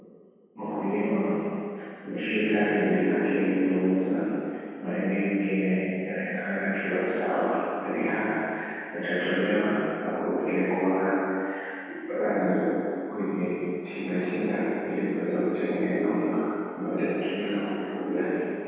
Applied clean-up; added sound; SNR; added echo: none; none; none; reverberation time 2.2 s.